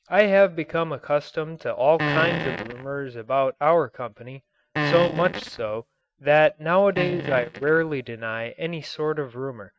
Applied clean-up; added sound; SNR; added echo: neural mask model RNNoise.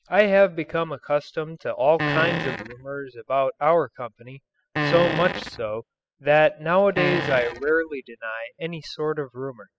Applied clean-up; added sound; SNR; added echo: classical method spectral subtraction.